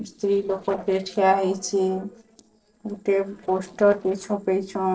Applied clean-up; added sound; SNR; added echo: neural separator model SepFormer DNS4.